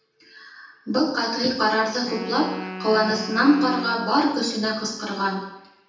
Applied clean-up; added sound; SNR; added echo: none; Wind instrument, woodwind instrument; 13 dB; reverberation time 0.9 s.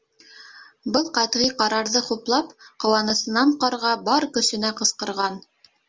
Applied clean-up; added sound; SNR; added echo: none; none; none; none.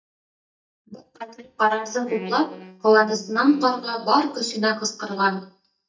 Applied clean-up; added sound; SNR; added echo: neural mask model DeepFilterNet 3.